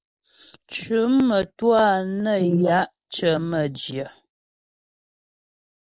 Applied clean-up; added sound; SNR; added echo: neural mask model Resemble Enhance denoiser.